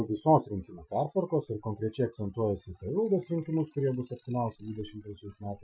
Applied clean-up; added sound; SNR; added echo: classical method Wiener filter.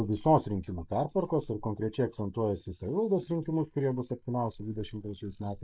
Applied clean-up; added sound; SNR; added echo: neural mask model Resemble Enhance denoiser.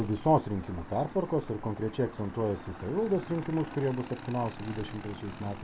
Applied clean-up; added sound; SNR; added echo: none; Motorcycle / Engine; 14 dB; none.